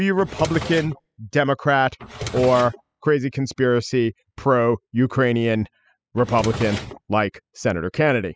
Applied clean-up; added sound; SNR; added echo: classical method spectral subtraction.